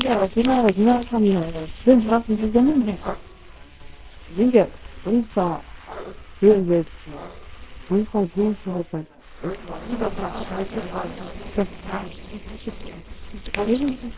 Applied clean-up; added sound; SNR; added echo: neural separator model SepFormer WHAMR!.